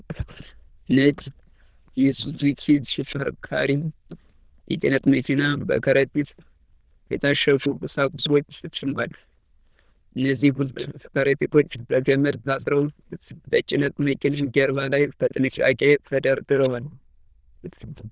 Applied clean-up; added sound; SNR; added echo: neural diffusion model UNIVERSE++.